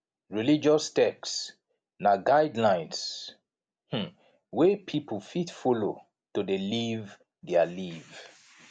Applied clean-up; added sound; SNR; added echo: none; none; none; none.